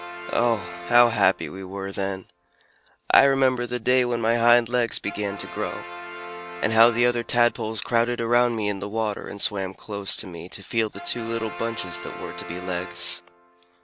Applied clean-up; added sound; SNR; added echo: none; Brass instrument; 15 dB; none.